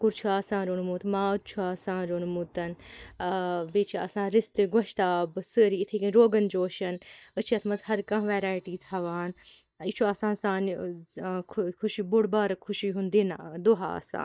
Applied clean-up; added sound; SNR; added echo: neural mask model DeepFilterNet 3.